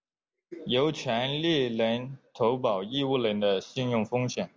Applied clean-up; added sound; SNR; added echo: none; none; none; none.